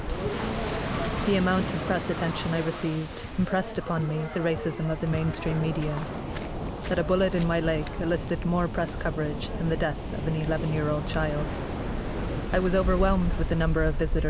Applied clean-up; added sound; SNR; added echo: none; Waves, surf; 3 dB; none.